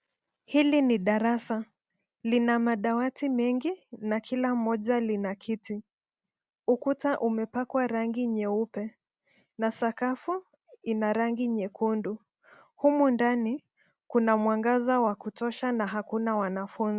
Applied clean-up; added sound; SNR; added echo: none; none; none; none.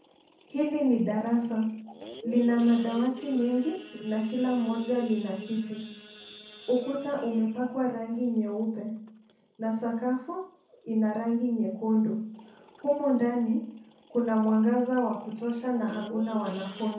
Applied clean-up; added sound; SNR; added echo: none; Idling / Sawing / Accelerating, revving, vroom; 20 dB; reverberation time 0.5 s.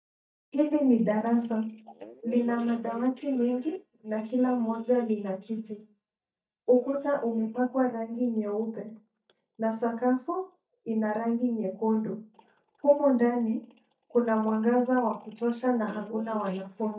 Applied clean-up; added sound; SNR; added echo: neural mask model DeepFilterNet 3.